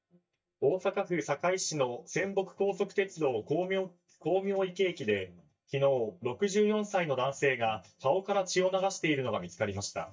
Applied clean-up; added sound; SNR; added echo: neural mask model DeepFilterNet 3.